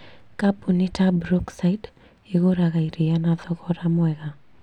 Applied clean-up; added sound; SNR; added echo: none; none; none; none.